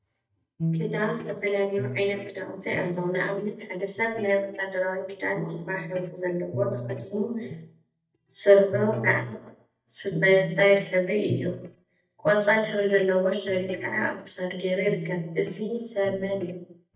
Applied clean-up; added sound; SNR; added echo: neural mask model DeepFilterNet 3.